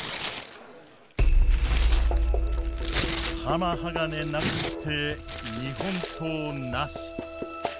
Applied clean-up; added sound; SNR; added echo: none; Tearing; 12 dB; none.